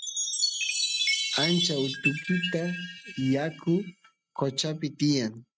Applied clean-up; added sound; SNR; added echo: neural mask model RNNoise.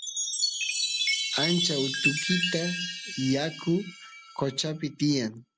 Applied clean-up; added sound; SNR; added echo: none; Chime; 1 dB; none.